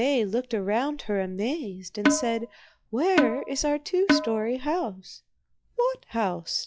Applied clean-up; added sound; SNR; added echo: classical method log-MMSE.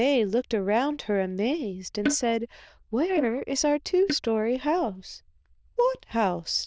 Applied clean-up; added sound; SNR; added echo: neural diffusion model UNIVERSE++.